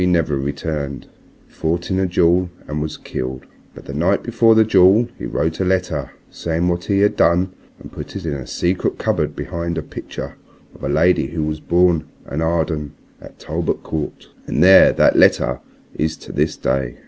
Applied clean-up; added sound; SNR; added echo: none; none; none; none.